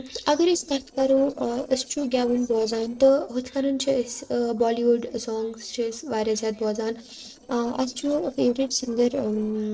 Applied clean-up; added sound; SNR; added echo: neural separator model SepFormer DNS4.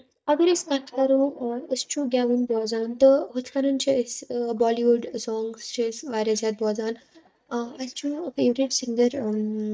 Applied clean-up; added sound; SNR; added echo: neural mask model DeepFilterNet 3.